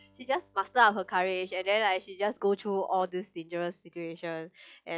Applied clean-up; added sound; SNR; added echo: classical method log-MMSE.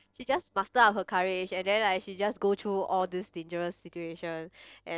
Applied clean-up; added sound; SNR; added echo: neural separator model SepFormer DNS4.